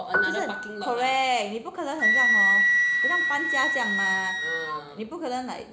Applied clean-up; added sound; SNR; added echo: none; Piano + Wind instrument, woodwind instrument; -5 dB; none.